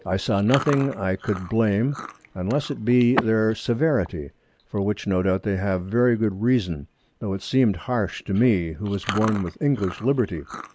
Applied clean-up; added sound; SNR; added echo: none; Chewing, mastication; 14 dB; none.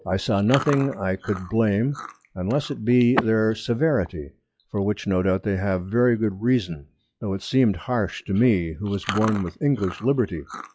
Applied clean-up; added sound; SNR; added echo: classical method log-MMSE.